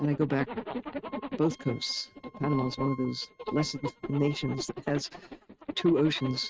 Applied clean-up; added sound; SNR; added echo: neural mask model RNNoise.